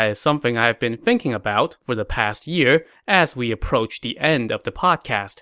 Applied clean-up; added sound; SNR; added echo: none; none; none; none.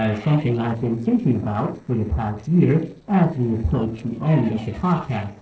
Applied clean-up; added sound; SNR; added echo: neural separator model SepFormer DNS4.